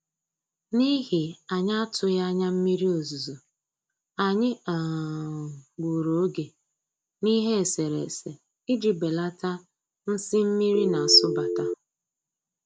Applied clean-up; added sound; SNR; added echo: none; Telephone; 0 dB; none.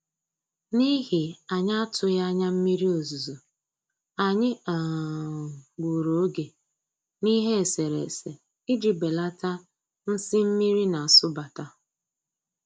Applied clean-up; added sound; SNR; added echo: none; none; none; none.